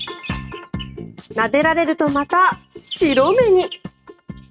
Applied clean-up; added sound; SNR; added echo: neural mask model RNNoise.